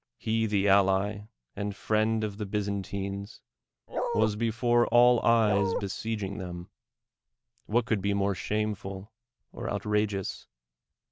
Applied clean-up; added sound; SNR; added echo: none; Bark; 1 dB; none.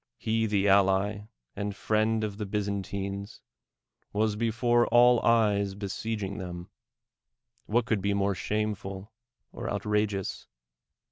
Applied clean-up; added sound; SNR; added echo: none; none; none; none.